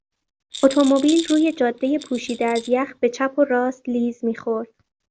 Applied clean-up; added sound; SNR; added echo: none; Rattle; 16 dB; none.